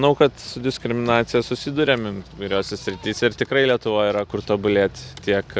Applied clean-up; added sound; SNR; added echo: none; none; none; none.